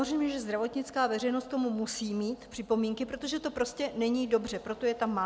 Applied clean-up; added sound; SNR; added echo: none; none; none; none.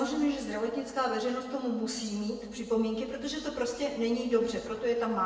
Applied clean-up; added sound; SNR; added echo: none; none; none; reverberation time 1.0 s.